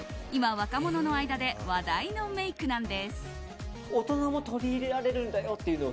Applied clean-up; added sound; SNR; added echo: none; none; none; none.